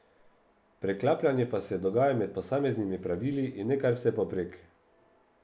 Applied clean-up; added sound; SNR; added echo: none; none; none; none.